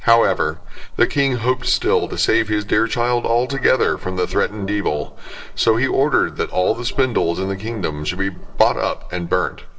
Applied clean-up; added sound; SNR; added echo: neural separator model SepFormer DNS4.